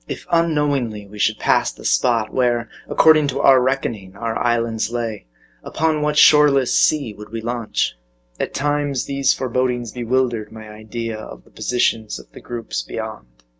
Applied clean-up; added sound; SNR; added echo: none; none; none; none.